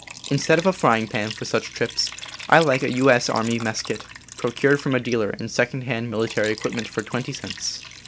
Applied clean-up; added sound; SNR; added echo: none; Liquid; 16 dB; none.